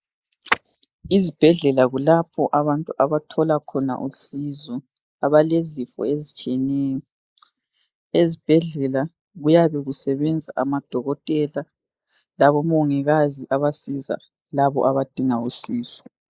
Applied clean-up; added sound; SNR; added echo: neural mask model Resemble Enhance denoiser.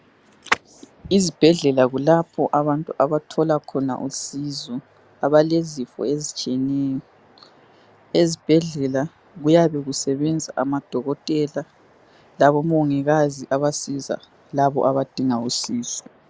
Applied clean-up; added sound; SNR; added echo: none; none; none; none.